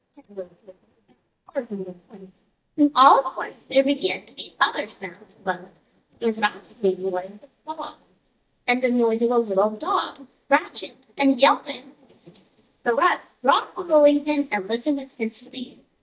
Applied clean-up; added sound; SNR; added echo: neural mask model DeepFilterNet 3.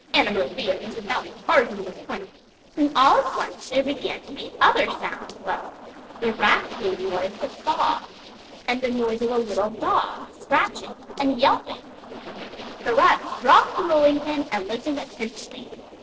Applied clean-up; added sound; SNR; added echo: neural separator model SepFormer DNS4.